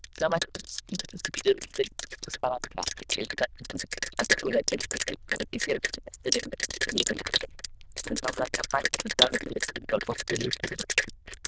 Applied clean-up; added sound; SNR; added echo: neural diffusion model UNIVERSE++.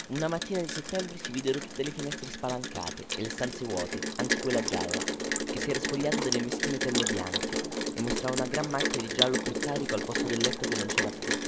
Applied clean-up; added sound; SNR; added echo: none; Rain; -2 dB; none.